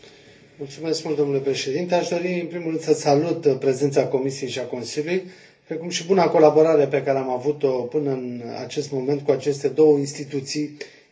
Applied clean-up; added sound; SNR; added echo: none; none; none; reverberation time 0.3 s.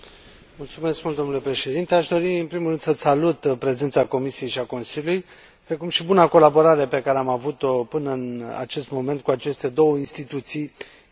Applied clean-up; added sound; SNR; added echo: none; none; none; none.